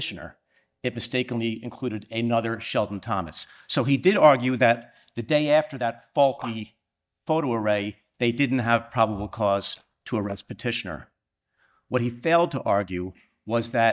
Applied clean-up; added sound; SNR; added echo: neural mask model DeepFilterNet 3.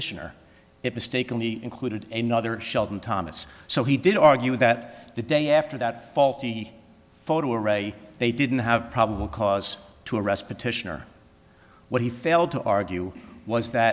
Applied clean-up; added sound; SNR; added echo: none; none; none; none.